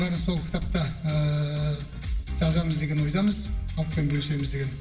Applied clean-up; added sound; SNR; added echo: none; none; none; reverberation time 0.8 s.